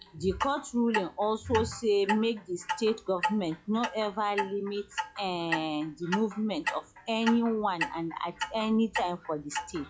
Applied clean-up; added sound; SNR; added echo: classical method log-MMSE.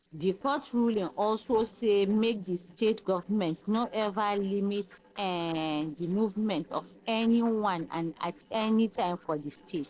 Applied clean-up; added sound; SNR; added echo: neural separator model SepFormer DNS4.